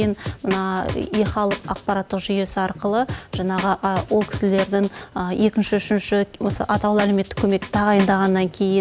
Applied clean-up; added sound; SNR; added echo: none; Drum; 11 dB; none.